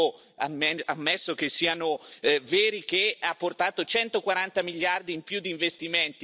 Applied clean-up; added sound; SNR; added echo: none; none; none; none.